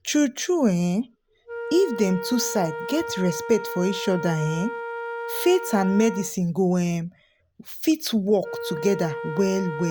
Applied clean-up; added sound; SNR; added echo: none; Wind instrument, woodwind instrument; 10 dB; none.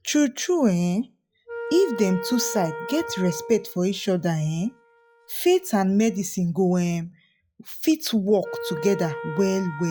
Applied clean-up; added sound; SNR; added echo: classical method log-MMSE.